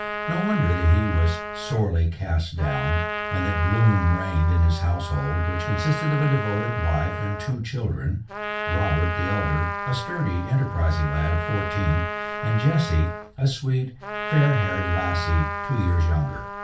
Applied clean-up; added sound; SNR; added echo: none; Trumpet; 7 dB; reverberation time 0.2 s.